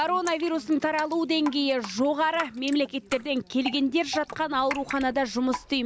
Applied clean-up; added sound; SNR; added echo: none; Drip; 15 dB; none.